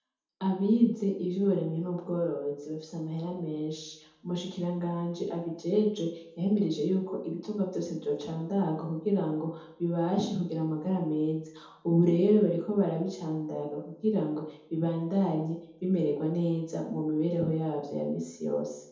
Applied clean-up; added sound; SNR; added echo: none; none; none; reverberation time 0.8 s.